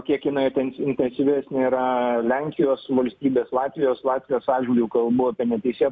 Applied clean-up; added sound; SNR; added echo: none; none; none; none.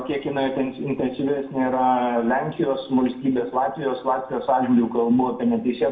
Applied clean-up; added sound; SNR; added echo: none; none; none; reverberation time 0.6 s.